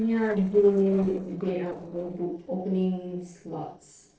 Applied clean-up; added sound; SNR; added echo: neural separator model SepFormer DNS4.